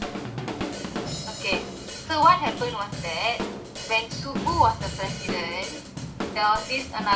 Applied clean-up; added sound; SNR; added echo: none; Drum / Drum kit; 7 dB; none.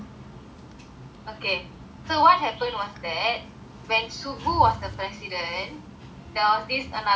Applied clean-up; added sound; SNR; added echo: none; none; none; none.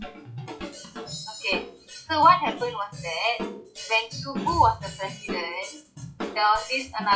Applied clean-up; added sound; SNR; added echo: classical method log-MMSE.